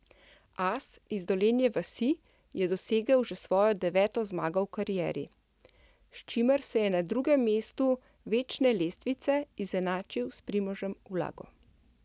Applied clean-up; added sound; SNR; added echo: none; none; none; none.